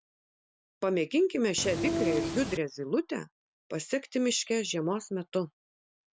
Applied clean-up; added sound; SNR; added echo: none; Train; 0 dB; none.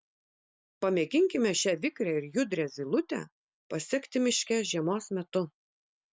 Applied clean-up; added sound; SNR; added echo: none; none; none; none.